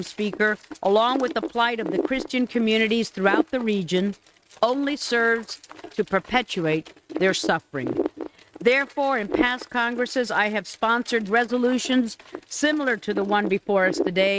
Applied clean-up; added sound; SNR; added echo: neural mask model RNNoise.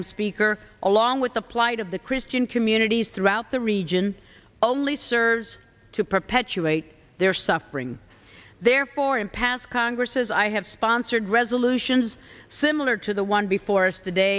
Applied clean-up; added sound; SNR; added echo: none; none; none; none.